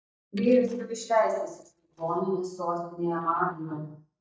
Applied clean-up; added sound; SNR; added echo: neural mask model DeepFilterNet 3.